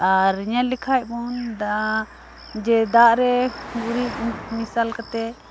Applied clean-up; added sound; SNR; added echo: none; Car passing by; 17 dB; none.